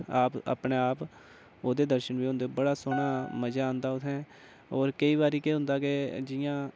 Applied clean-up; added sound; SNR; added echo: none; Piano; 11 dB; none.